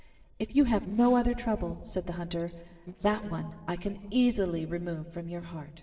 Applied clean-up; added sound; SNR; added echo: neural separator model SepFormer DNS4.